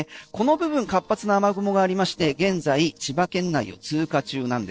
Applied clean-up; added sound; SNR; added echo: neural separator model SepFormer DNS4.